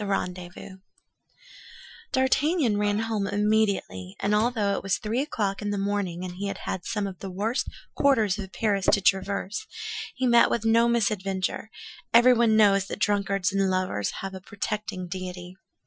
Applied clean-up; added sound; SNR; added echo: classical method Wiener filter.